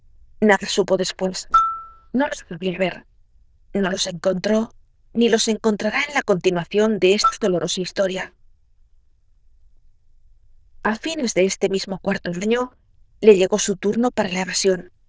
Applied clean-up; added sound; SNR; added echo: neural diffusion model UNIVERSE++.